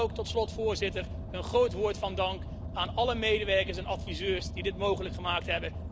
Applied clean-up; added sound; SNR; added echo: none; Car; 7 dB; none.